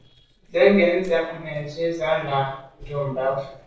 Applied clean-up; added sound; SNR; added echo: neural separator model SepFormer DNS4.